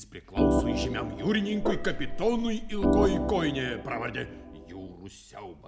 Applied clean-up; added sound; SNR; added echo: none; Gong + Organ; -2 dB; none.